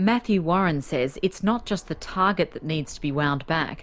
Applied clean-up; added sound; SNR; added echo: none; Fixed-wing aircraft, airplane; 20 dB; none.